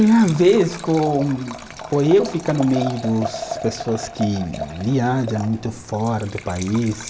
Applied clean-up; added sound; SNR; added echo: none; Liquid; 13 dB; none.